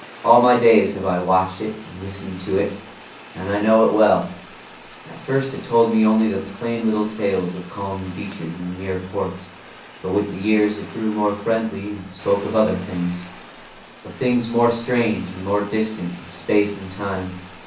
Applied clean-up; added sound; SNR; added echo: none; Fire; 19 dB; reverberation time 0.6 s.